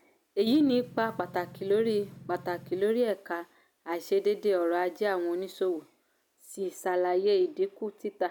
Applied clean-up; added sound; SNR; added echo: none; Engine; 18 dB; none.